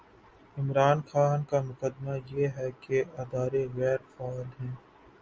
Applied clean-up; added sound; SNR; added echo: none; none; none; none.